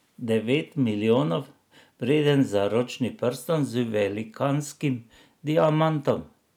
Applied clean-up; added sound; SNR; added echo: none; none; none; none.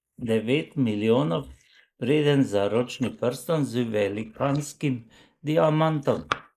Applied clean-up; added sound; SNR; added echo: neural mask model Resemble Enhance denoiser.